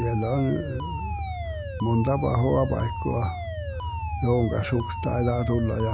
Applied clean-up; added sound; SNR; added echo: none; Alarm; 10 dB; none.